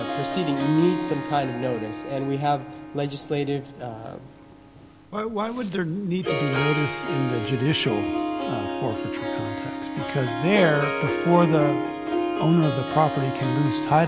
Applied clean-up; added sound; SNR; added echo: none; Harp; 4 dB; none.